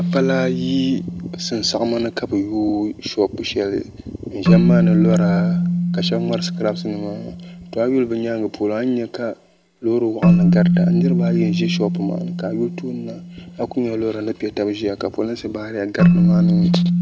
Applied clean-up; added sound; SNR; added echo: none; Keyboard (musical); -2 dB; none.